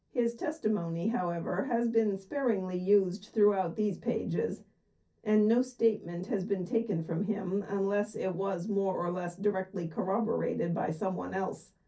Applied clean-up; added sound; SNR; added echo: none; none; none; reverberation time 0.3 s.